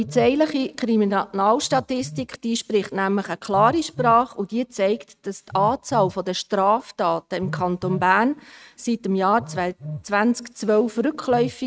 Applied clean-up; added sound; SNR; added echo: neural mask model RNNoise.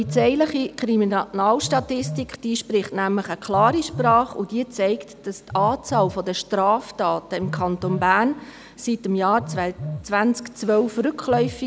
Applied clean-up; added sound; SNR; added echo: none; Telephone; 13 dB; none.